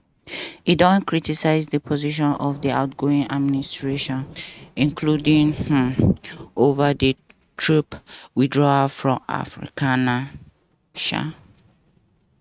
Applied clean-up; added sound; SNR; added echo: neural mask model RNNoise.